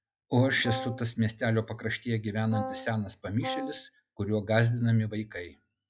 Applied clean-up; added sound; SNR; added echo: classical method log-MMSE.